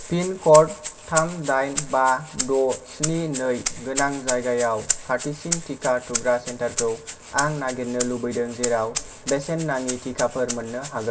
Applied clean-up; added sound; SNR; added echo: none; Rattle (instrument); 8 dB; reverberation time 0.1 s.